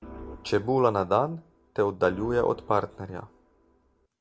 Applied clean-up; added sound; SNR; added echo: none; Organ; 19 dB; none.